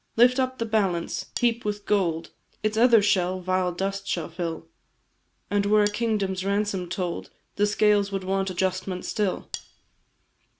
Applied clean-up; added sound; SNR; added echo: none; Cutlery, silverware; 14 dB; none.